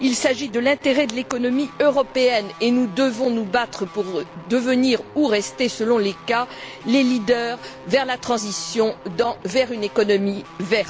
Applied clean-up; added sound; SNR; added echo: none; Guitar; 19 dB; none.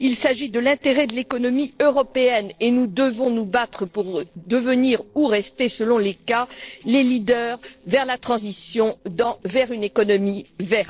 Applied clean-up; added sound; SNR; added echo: neural separator model SepFormer DNS4.